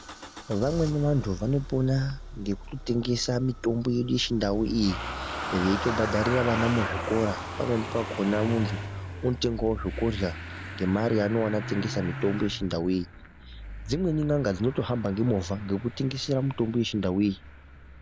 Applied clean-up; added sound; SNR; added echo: none; Engine starting / Motor vehicle (road); 9 dB; none.